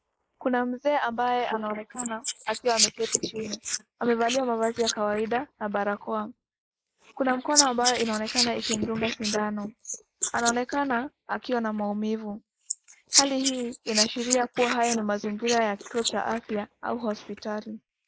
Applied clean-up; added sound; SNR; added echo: neural mask model Resemble Enhance denoiser.